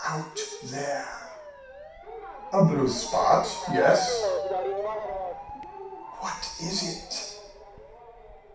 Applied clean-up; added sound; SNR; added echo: none; Motor vehicle (road) / Siren; 5 dB; reverberation time 0.6 s.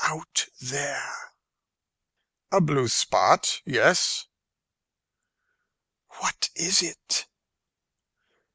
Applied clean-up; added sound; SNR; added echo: none; none; none; none.